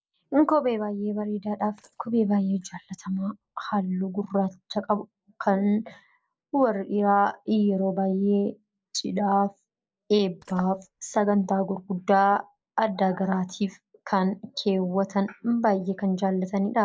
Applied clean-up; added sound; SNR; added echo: neural mask model Resemble Enhance denoiser.